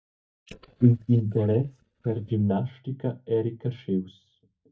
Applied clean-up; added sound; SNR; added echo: neural mask model DeepFilterNet 3.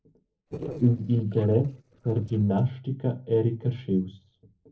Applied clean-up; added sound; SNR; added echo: neural separator model SepFormer DNS4.